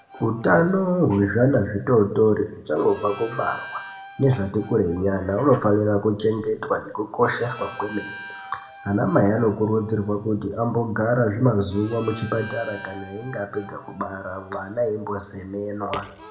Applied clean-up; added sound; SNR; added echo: none; Harmonica; 20 dB; reverberation time 0.8 s.